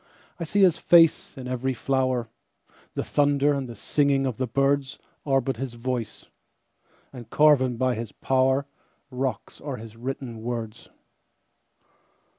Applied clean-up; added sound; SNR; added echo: none; none; none; none.